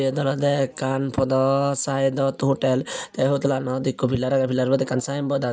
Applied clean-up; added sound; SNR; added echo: none; none; none; none.